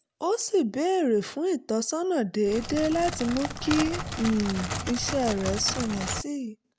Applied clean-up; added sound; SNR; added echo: none; Crackle; 4 dB; none.